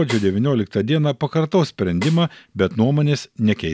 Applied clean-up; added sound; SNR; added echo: none; Snare drum; 19 dB; none.